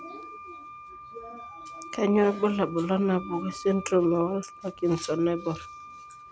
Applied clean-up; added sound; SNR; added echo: none; Wind instrument, woodwind instrument; 15 dB; none.